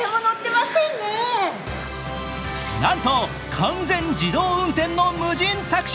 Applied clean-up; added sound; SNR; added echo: none; none; none; none.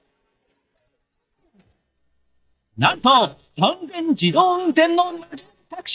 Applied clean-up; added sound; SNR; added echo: neural mask model DeepFilterNet 3.